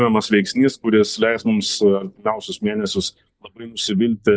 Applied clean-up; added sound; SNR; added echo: neural mask model DeepFilterNet 3.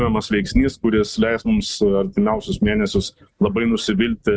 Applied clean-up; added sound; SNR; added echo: neural mask model RNNoise.